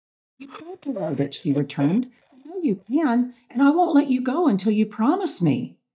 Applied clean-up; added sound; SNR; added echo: neural mask model DeepFilterNet 3.